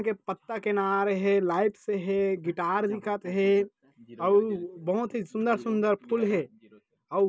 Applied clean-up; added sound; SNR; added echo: none; none; none; none.